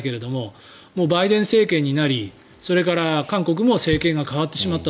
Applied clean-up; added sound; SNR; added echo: none; Knock; 16 dB; none.